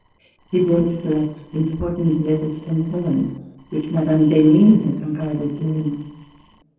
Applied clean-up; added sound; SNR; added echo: neural separator model SepFormer DNS4.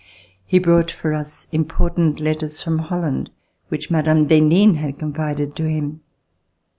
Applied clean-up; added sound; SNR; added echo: none; none; none; none.